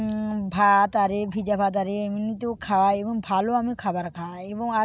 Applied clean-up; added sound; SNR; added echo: none; none; none; none.